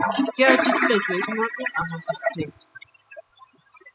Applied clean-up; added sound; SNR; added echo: classical method spectral subtraction.